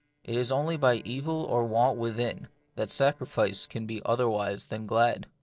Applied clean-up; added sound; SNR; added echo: neural separator model SepFormer DNS4.